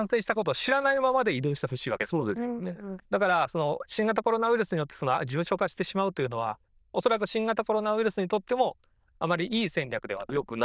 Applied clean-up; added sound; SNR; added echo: neural diffusion model UNIVERSE++.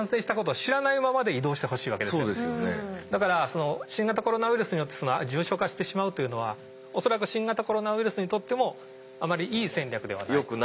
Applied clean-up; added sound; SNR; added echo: none; Wind instrument, woodwind instrument; 20 dB; none.